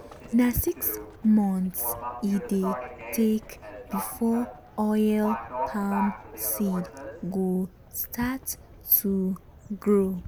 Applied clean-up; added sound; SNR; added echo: none; Livestock, farm animals, working animals; 11 dB; none.